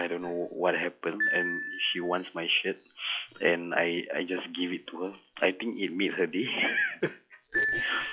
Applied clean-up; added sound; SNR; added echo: classical method log-MMSE.